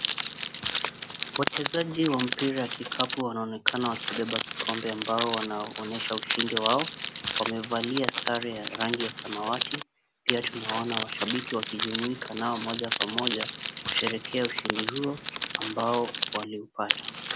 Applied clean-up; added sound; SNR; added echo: none; Crackle; 1 dB; none.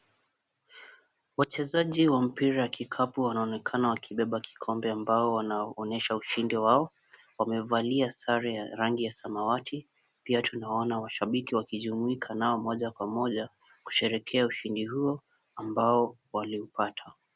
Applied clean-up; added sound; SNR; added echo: none; none; none; none.